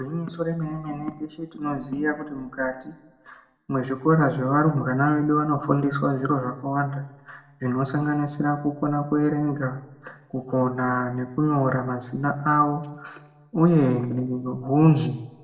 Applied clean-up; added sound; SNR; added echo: none; none; none; reverberation time 0.8 s.